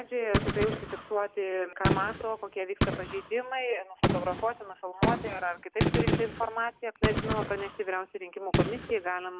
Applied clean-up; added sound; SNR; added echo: none; Gunshot, gunfire; 0 dB; none.